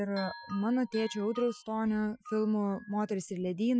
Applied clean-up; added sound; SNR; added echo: classical method Wiener filter.